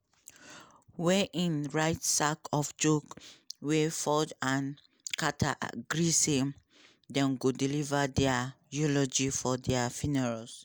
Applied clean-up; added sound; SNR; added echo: none; none; none; none.